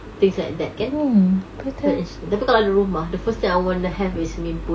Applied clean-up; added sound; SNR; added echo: none; none; none; none.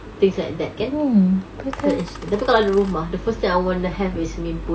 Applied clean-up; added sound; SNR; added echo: none; Coin (dropping); 19 dB; none.